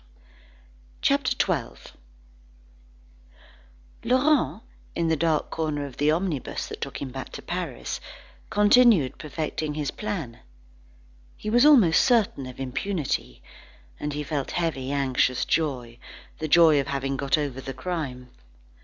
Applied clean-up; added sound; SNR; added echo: none; none; none; none.